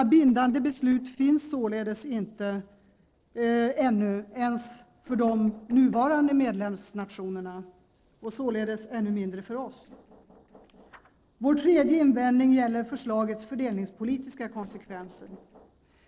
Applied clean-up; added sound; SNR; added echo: neural separator model SepFormer DNS4.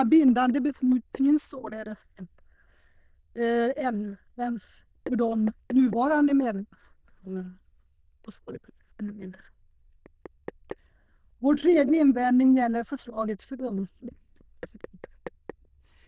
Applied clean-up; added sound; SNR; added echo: neural diffusion model UNIVERSE++.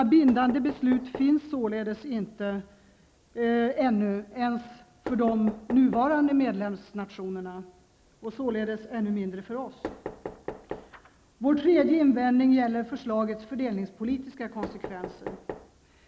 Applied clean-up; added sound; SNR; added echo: none; Knock; 17 dB; none.